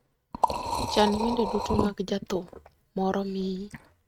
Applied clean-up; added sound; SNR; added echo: neural mask model RNNoise.